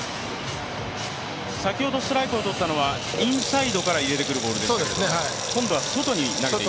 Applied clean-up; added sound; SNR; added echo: none; Sink (filling or washing) / Water tap, faucet; 7 dB; none.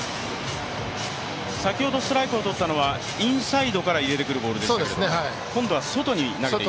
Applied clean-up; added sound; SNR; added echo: none; none; none; none.